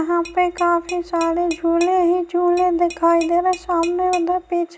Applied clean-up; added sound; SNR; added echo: none; Tap / Glass; 19 dB; none.